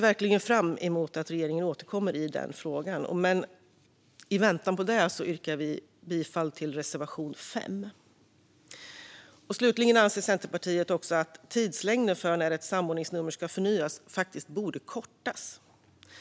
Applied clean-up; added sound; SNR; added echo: none; none; none; none.